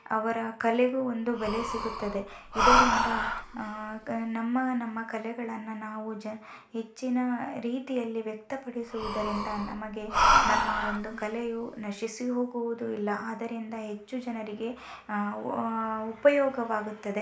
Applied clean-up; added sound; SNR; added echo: none; Breathing; -2 dB; reverberation time 0.4 s.